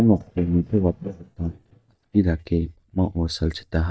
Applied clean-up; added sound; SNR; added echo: neural mask model DeepFilterNet 3.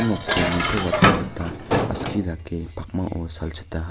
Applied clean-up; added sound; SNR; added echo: none; Dishes, pots, and pans; -3 dB; none.